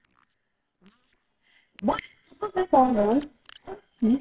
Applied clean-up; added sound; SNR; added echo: neural separator model SepFormer WHAMR!.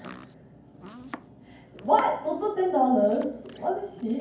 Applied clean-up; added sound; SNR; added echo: none; Domestic sounds, home sounds; 20 dB; reverberation time 0.9 s.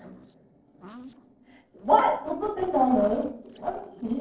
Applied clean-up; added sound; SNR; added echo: neural separator model SepFormer DNS4.